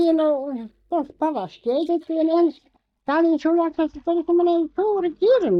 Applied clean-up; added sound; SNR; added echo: neural mask model DeepFilterNet 3.